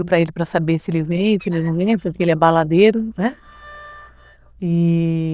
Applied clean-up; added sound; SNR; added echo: neural diffusion model UNIVERSE++.